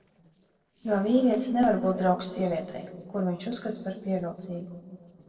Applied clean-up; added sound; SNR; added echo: neural separator model SepFormer DNS4.